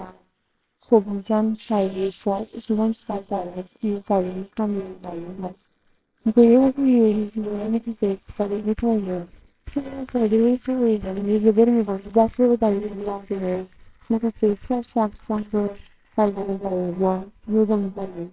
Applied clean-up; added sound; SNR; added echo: neural separator model SepFormer WHAMR!.